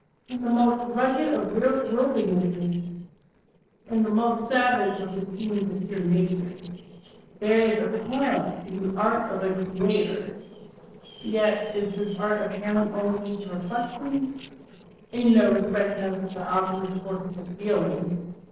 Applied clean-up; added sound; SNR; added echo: neural separator model SepFormer DNS4.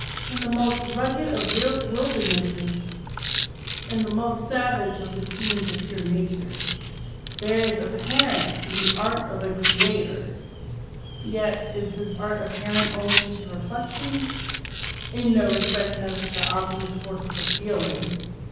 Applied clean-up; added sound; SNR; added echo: none; Rattle; 2 dB; reverberation time 1.1 s.